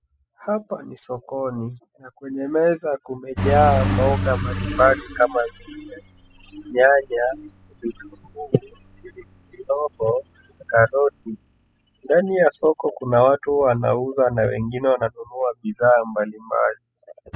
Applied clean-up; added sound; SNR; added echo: classical method spectral subtraction.